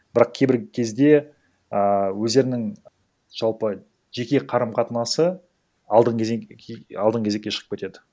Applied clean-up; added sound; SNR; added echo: none; none; none; none.